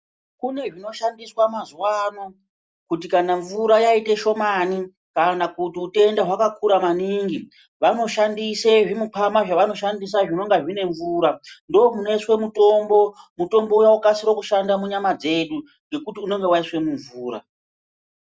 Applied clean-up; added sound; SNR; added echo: none; none; none; none.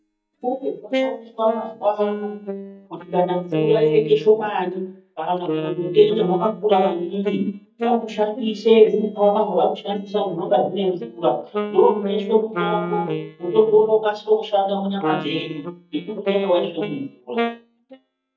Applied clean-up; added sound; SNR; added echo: neural mask model DeepFilterNet 3.